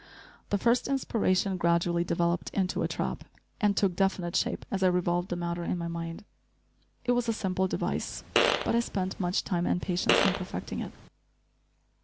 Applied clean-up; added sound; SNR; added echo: none; Fart; 2 dB; none.